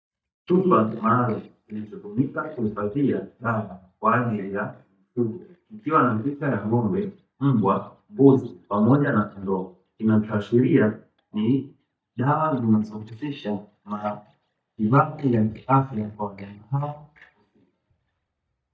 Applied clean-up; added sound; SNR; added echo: neural mask model DeepFilterNet 3.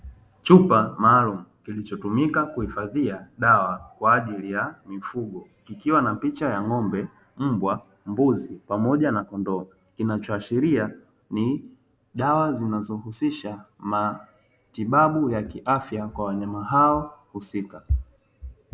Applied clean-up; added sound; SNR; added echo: none; none; none; none.